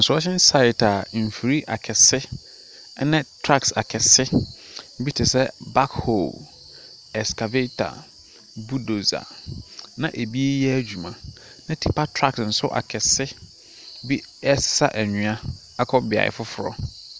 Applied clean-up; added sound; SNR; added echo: none; none; none; none.